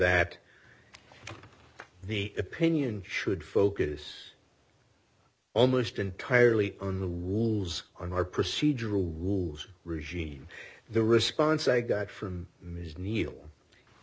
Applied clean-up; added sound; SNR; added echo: none; none; none; none.